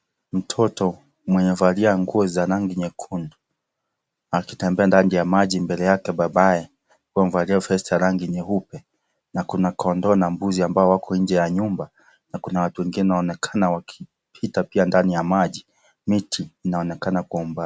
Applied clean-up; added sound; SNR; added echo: none; none; none; none.